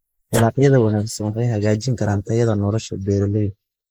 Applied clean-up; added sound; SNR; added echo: neural mask model Resemble Enhance denoiser.